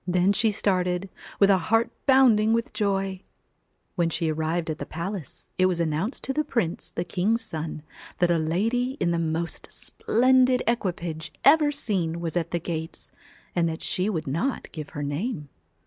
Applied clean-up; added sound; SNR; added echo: none; none; none; none.